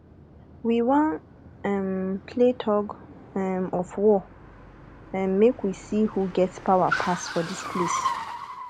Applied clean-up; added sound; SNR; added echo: none; Car; 11 dB; none.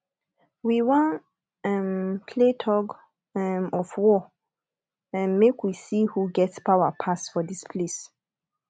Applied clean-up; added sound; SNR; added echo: none; none; none; none.